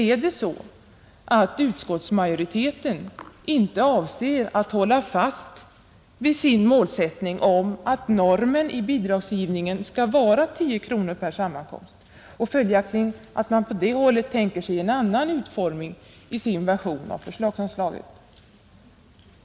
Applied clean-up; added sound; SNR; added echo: none; none; none; none.